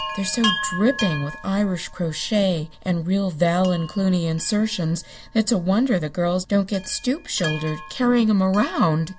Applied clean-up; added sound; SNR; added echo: none; Chime; 13 dB; none.